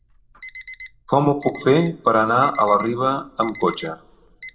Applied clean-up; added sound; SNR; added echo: none; Alarm; 20 dB; reverberation time 0.5 s.